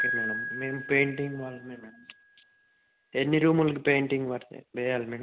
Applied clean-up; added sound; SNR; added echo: none; Piano; 9 dB; none.